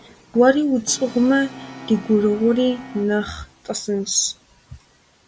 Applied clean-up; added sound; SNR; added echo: none; Brass instrument; 19 dB; none.